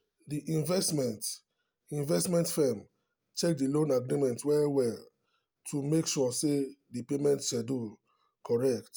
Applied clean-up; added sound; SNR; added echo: none; none; none; none.